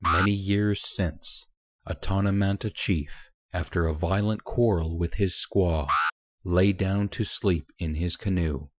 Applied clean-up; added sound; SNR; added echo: classical method Wiener filter.